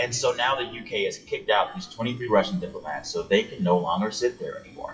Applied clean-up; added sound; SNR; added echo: classical method WPE with log-MMSE.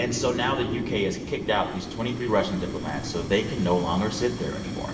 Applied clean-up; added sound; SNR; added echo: none; Fire; 6 dB; reverberation time 1.1 s.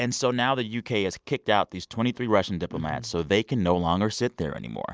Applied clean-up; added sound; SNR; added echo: none; none; none; none.